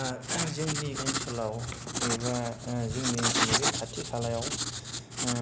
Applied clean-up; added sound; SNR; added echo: none; Writing; -2 dB; none.